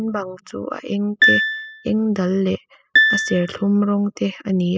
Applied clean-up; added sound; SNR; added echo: classical method spectral subtraction.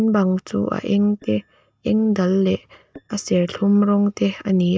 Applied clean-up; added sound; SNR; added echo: neural mask model DeepFilterNet 3.